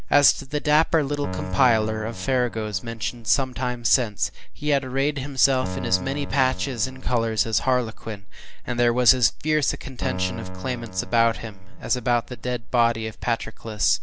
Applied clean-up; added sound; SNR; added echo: none; Keyboard (musical); 15 dB; none.